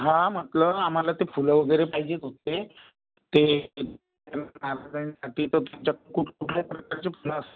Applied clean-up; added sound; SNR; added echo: none; none; none; none.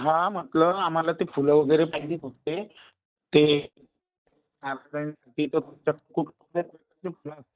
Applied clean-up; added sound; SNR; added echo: neural mask model DeepFilterNet 3.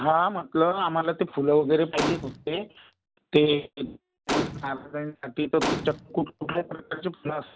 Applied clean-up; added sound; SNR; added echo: none; Gunshot, gunfire; 6 dB; none.